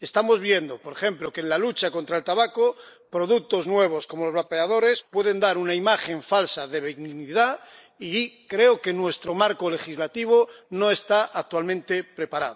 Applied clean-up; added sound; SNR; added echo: neural mask model Resemble Enhance denoiser.